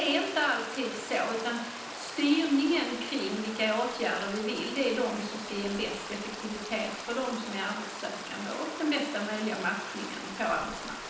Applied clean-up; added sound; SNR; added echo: none; Stream; 9 dB; reverberation time 0.9 s.